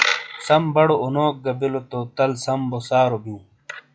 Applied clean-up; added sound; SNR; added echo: classical method log-MMSE.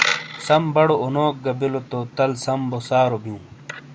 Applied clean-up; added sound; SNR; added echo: none; Coin (dropping); 9 dB; none.